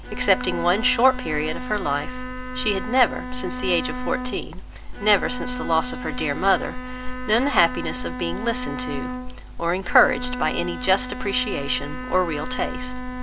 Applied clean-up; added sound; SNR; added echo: none; Bowed string instrument; 8 dB; none.